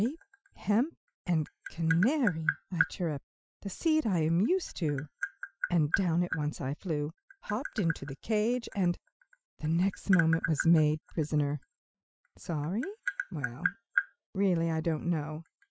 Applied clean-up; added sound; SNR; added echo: classical method Wiener filter.